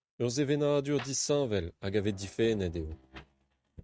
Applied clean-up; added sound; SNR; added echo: neural mask model RNNoise.